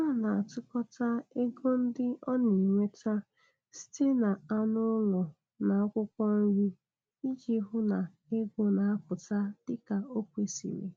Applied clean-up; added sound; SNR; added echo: none; none; none; none.